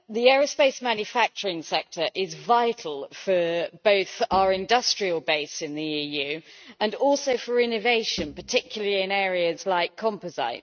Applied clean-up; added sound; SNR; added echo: neural mask model RNNoise.